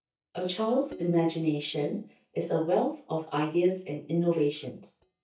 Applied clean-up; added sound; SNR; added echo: neural mask model DeepFilterNet 3.